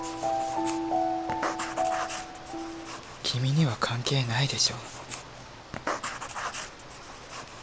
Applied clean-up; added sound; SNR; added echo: none; Writing; 8 dB; none.